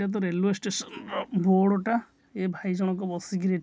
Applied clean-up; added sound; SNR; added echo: none; none; none; none.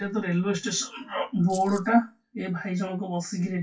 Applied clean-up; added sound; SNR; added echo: classical method WPE with log-MMSE.